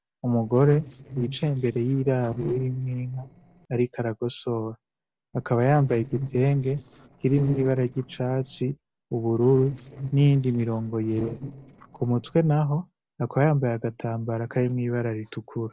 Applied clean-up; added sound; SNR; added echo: neural separator model SepFormer DNS4.